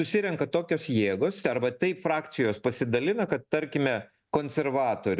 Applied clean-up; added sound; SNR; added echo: none; none; none; none.